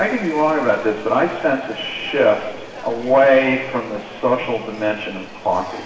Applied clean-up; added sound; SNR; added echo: none; Subway, metro, underground; 16 dB; reverberation time 1.3 s.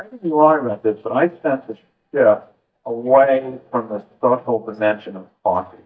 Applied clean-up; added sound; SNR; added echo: neural mask model DeepFilterNet 3.